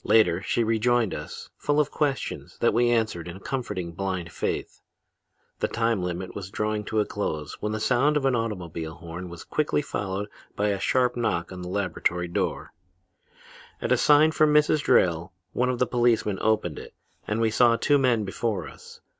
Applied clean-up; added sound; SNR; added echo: none; none; none; none.